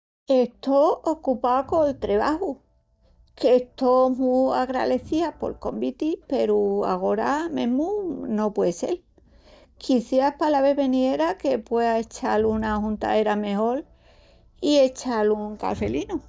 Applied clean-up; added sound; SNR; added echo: neural mask model DeepFilterNet 3.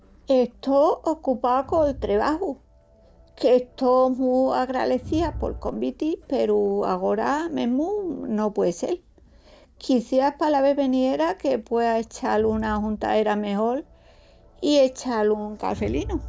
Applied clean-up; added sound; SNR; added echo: none; Crowd; 18 dB; none.